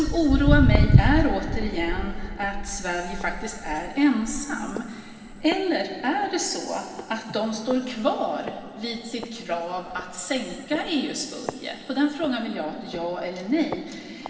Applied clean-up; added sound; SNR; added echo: none; Walk, footsteps; 2 dB; reverberation time 2.5 s.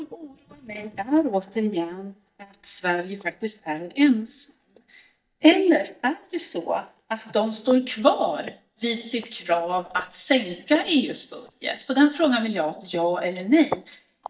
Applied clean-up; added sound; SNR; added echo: neural mask model DeepFilterNet 3.